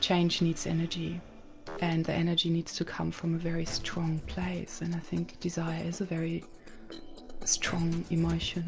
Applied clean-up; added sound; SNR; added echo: none; none; none; none.